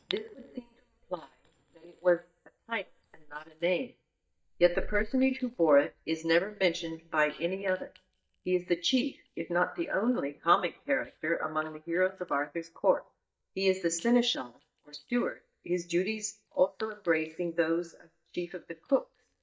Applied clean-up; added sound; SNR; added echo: neural mask model DeepFilterNet 3.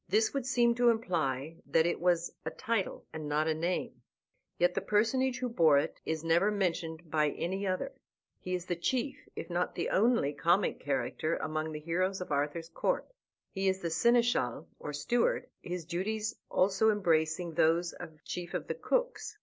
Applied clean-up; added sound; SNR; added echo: none; none; none; none.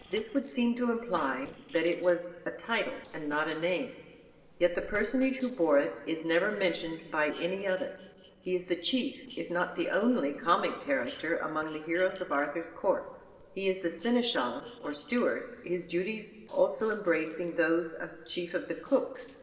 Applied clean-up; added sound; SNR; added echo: neural separator model SepFormer DNS4.